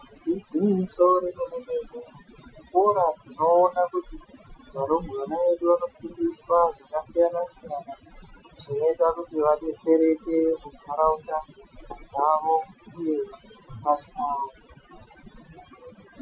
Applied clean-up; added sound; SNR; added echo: classical method Wiener filter.